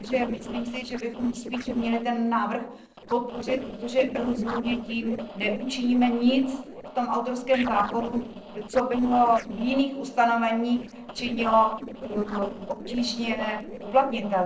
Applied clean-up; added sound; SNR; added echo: neural separator model SepFormer DNS4.